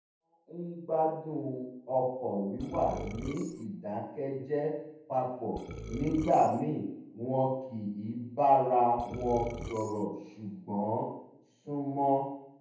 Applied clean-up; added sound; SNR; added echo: none; Burping, eructation; 10 dB; reverberation time 0.9 s.